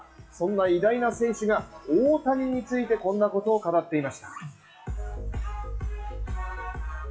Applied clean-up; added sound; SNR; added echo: classical method WPE with log-MMSE.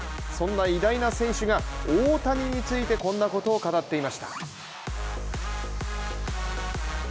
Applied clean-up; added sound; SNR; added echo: none; none; none; none.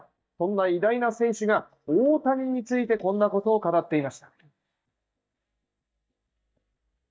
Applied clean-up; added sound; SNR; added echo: neural mask model DeepFilterNet 3.